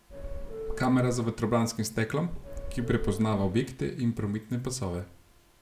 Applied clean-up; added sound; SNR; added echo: none; Subway, metro, underground / Doorbell; 8 dB; none.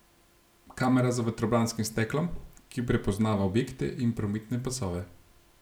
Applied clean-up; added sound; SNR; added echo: none; none; none; none.